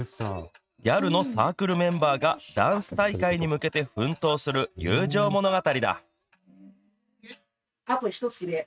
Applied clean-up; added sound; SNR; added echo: neural mask model RNNoise.